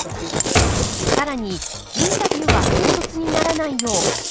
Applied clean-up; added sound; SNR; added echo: none; Chewing, mastication + Door; -5 dB; none.